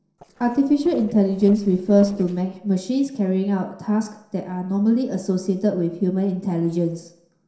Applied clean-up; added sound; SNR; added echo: neural separator model SepFormer DNS4.